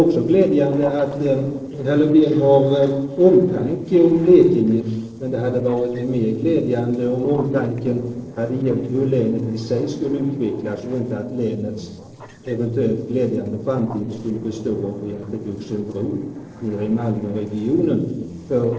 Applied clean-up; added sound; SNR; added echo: neural separator model SepFormer DNS4.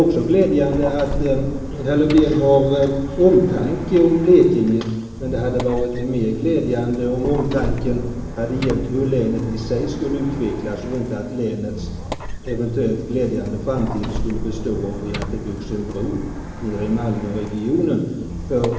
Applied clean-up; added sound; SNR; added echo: none; Squeak; 9 dB; reverberation time 1.1 s.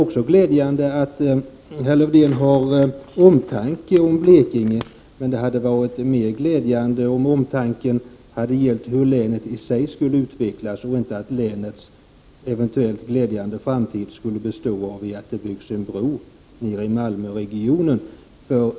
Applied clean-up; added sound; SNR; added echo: none; none; none; none.